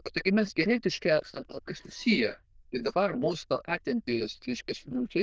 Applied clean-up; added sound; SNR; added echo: neural diffusion model UNIVERSE++.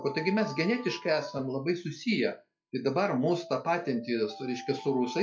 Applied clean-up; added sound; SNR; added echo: classical method log-MMSE.